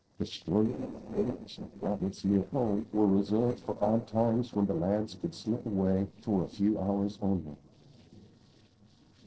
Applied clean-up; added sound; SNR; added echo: neural separator model SepFormer DNS4.